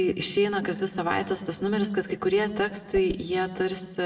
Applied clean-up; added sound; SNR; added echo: none; Whoosh, swoosh, swish; 14 dB; reverberation time 1.0 s.